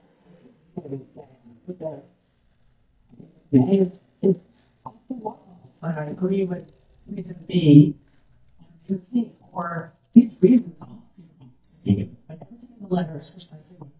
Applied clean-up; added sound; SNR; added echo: neural mask model DeepFilterNet 3.